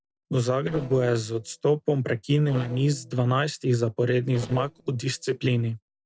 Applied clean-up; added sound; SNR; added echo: neural separator model SepFormer DNS4.